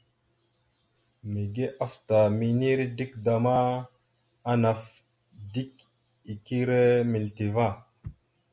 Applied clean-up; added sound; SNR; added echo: none; none; none; none.